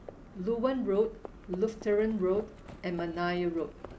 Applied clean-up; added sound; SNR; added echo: none; Livestock, farm animals, working animals; 18 dB; none.